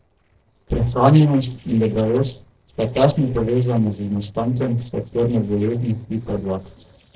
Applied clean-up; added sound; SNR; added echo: neural separator model SepFormer DNS4.